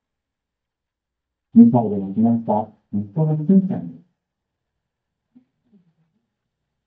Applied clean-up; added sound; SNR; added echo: neural mask model DeepFilterNet 3.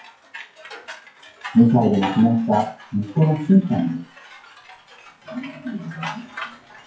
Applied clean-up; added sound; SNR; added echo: classical method WPE with log-MMSE.